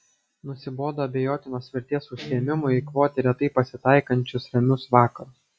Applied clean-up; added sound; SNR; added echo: classical method log-MMSE.